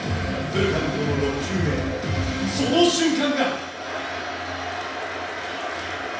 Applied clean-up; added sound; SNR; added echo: none; none; none; reverberation time 0.9 s.